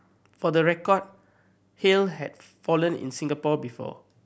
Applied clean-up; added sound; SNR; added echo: none; none; none; none.